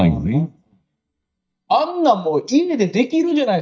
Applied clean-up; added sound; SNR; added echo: neural mask model DeepFilterNet 3.